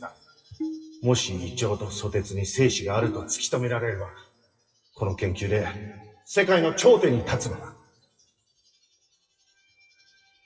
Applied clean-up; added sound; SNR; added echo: classical method WPE with log-MMSE.